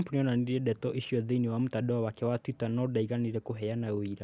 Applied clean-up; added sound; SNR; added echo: none; none; none; none.